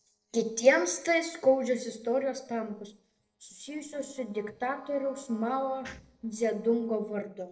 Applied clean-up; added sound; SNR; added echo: neural separator model SepFormer DNS4.